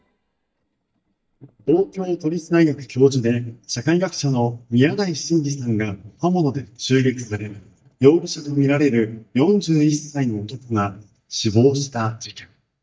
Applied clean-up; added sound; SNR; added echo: neural mask model DeepFilterNet 3.